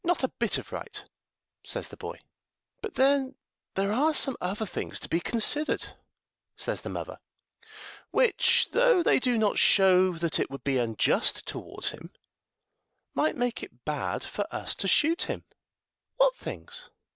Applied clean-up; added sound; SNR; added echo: none; none; none; none.